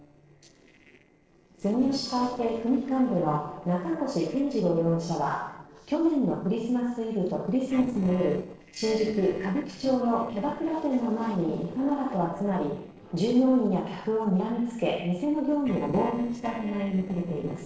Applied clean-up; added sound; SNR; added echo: neural separator model SepFormer DNS4.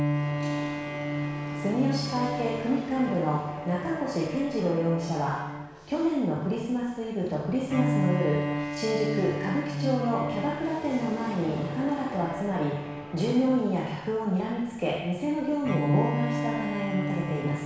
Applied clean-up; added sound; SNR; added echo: none; Bowed string instrument; 4 dB; reverberation time 1.1 s.